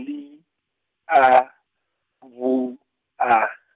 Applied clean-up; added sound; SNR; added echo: none; none; none; none.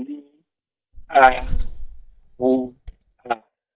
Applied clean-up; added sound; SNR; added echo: neural mask model DeepFilterNet 3.